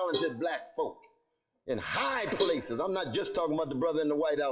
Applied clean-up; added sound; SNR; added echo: classical method WPE with log-MMSE.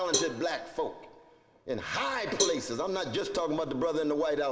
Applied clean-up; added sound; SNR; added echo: none; Cowbell; 7 dB; reverberation time 1.8 s.